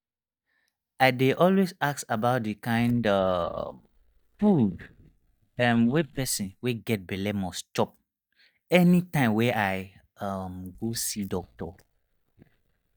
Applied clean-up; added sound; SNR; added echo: neural mask model DeepFilterNet 3.